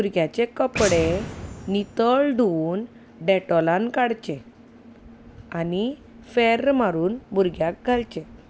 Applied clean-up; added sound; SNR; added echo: none; Boom; 12 dB; none.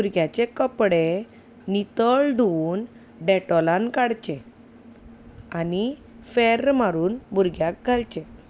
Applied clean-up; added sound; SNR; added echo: none; none; none; none.